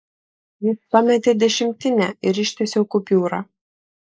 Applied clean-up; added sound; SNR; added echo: neural mask model Resemble Enhance denoiser.